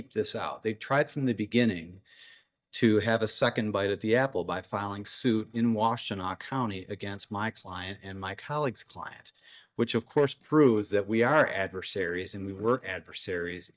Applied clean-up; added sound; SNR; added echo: neural mask model DeepFilterNet 3.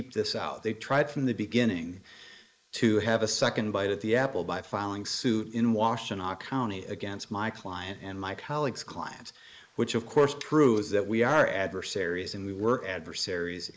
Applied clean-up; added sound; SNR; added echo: neural mask model Resemble Enhance denoiser.